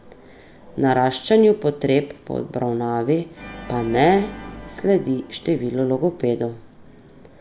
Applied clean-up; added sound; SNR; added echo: none; Organ; 20 dB; none.